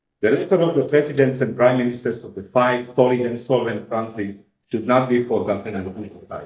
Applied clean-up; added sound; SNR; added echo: neural mask model DeepFilterNet 3.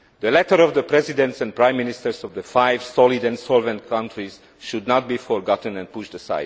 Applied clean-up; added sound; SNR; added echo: none; none; none; none.